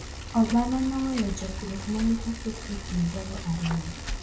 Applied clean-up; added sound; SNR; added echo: none; Bicycle; 7 dB; reverberation time 0.5 s.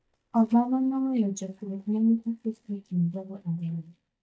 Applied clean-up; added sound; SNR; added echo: neural mask model DeepFilterNet 3.